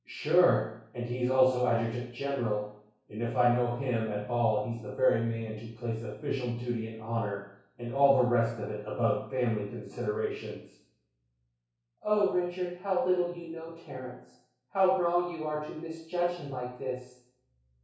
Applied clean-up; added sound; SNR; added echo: none; none; none; reverberation time 0.6 s.